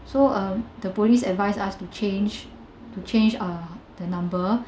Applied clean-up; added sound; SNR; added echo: none; none; none; none.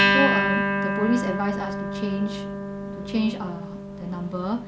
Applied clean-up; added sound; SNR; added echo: none; Acoustic guitar; -2 dB; none.